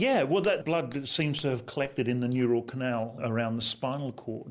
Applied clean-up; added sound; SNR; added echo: neural mask model Resemble Enhance denoiser.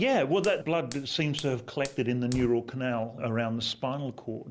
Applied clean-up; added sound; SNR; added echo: none; Fire; 19 dB; none.